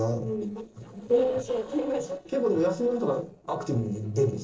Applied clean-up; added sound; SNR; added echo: neural separator model SepFormer DNS4.